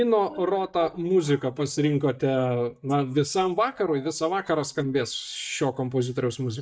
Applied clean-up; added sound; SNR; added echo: neural mask model DeepFilterNet 3.